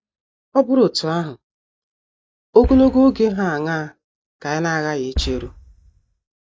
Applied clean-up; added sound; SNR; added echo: neural mask model DeepFilterNet 3.